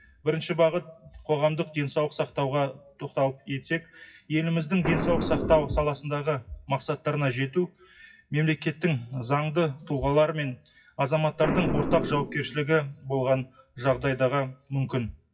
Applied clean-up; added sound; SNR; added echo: classical method WPE with log-MMSE.